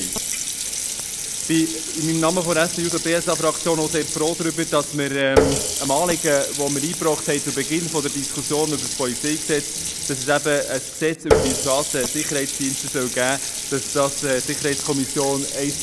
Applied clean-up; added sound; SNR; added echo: none; Water tap, faucet; 2 dB; none.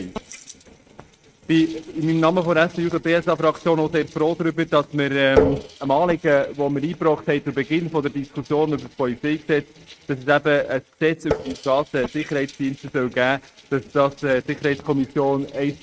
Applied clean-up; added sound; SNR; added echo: neural mask model RNNoise.